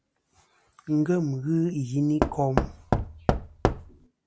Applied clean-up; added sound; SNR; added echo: none; Knock / Wood; -1 dB; none.